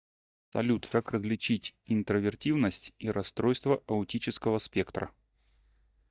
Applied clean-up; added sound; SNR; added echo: neural mask model DeepFilterNet 3.